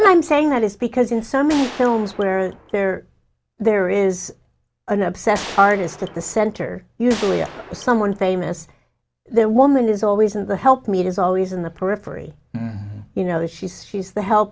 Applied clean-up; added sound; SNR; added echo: none; Gunshot, gunfire; 15 dB; none.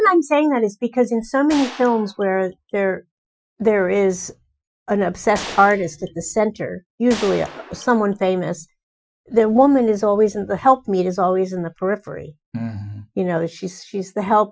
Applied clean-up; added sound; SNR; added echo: classical method Wiener filter.